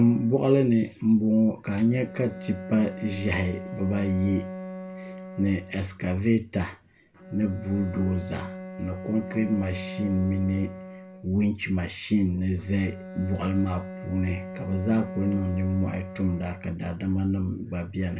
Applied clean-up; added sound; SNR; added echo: none; Bowed string instrument; 13 dB; reverberation time 0.2 s.